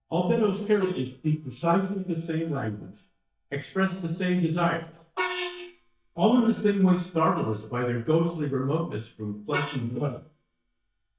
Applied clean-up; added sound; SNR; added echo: neural mask model DeepFilterNet 3.